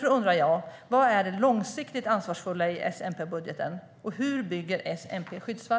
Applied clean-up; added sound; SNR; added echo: none; none; none; none.